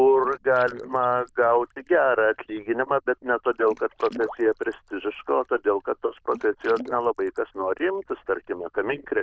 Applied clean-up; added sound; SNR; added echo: neural diffusion model UNIVERSE++.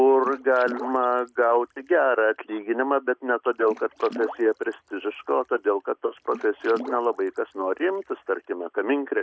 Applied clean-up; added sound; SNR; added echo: none; Water / Splash, splatter; 18 dB; none.